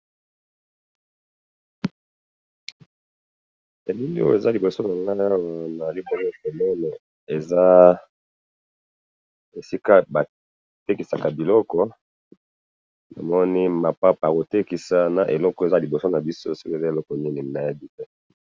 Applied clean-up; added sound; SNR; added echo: none; none; none; none.